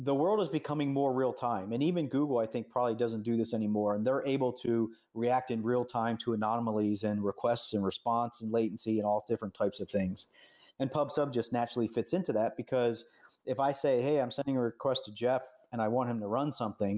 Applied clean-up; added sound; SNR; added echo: none; none; none; none.